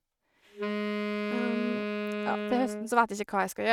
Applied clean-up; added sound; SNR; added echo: neural mask model RNNoise.